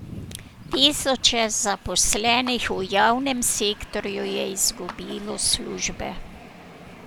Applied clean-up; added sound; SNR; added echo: none; Train + Clapping; 17 dB; none.